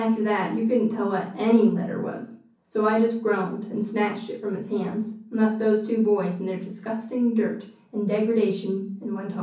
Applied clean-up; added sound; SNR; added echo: none; none; none; reverberation time 0.6 s.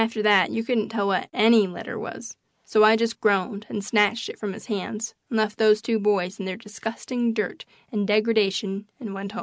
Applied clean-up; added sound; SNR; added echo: none; none; none; none.